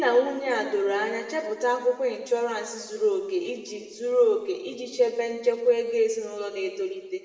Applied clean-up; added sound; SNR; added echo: none; none; none; reverberation time 1.7 s.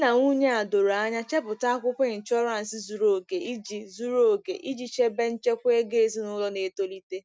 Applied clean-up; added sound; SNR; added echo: none; none; none; none.